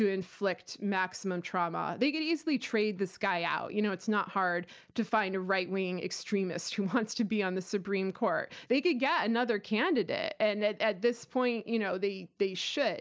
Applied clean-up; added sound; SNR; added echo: none; none; none; none.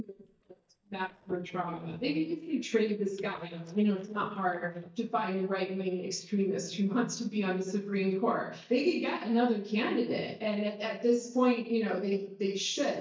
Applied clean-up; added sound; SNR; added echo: neural mask model DeepFilterNet 3.